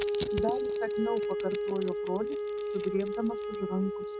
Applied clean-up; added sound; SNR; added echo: neural mask model RNNoise.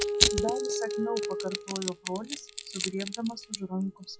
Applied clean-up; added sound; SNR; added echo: classical method log-MMSE.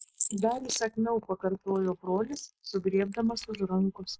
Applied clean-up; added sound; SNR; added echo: neural mask model Resemble Enhance denoiser.